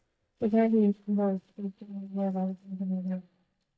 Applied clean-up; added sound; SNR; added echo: neural mask model DeepFilterNet 3.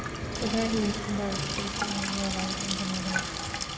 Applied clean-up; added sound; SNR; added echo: none; Sink (filling or washing) / Water tap, faucet; 0 dB; reverberation time 1.4 s.